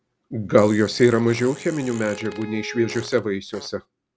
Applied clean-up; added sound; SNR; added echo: none; Fart + Bowed string instrument; 18 dB; none.